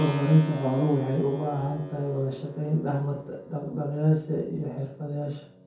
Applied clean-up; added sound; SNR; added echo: none; Keyboard (musical); 14 dB; reverberation time 0.6 s.